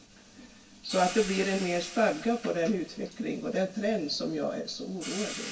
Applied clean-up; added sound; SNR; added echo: none; Hi-hat; 14 dB; reverberation time 0.1 s.